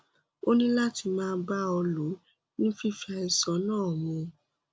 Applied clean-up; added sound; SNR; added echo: none; none; none; none.